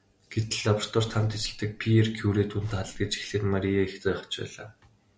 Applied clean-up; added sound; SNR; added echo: none; Zipper (clothing); 19 dB; none.